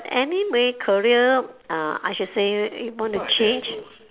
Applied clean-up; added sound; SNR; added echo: none; none; none; none.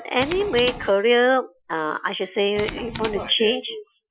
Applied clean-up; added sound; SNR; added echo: classical method Wiener filter.